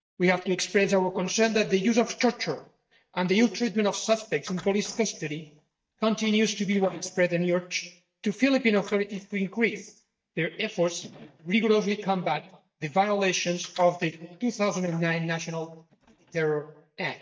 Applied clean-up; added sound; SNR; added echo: neural mask model DeepFilterNet 3.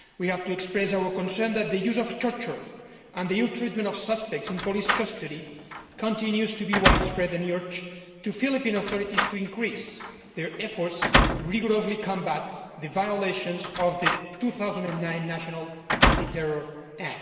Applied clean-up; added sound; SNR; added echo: none; Slam; -1 dB; reverberation time 2.1 s.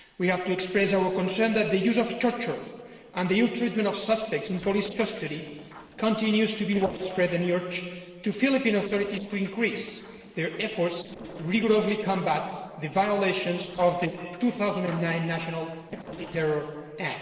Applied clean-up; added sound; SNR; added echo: neural separator model SepFormer DNS4.